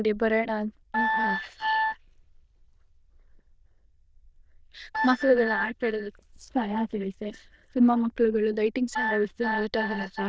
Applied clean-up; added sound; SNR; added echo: neural diffusion model UNIVERSE++.